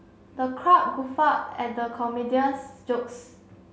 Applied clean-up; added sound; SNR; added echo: none; none; none; none.